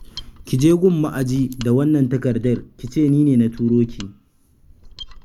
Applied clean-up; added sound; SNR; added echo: none; Mechanisms; 20 dB; none.